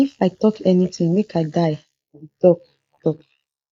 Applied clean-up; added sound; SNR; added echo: neural mask model Resemble Enhance denoiser.